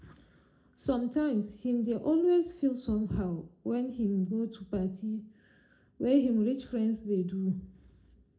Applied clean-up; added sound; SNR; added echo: none; none; none; reverberation time 0.3 s.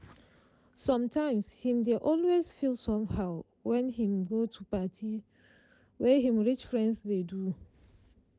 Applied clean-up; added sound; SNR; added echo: none; none; none; none.